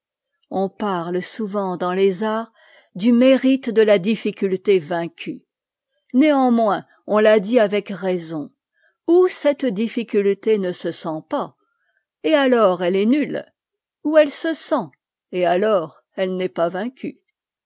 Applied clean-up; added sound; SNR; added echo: none; none; none; none.